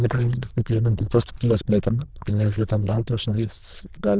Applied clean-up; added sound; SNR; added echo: neural diffusion model UNIVERSE++.